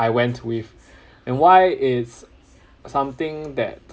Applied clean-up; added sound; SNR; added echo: none; none; none; none.